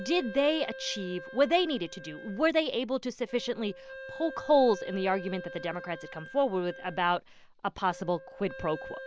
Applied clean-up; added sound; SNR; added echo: none; Wind instrument, woodwind instrument; 15 dB; none.